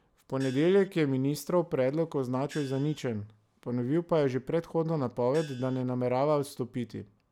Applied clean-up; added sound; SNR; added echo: none; Gong; 20 dB; none.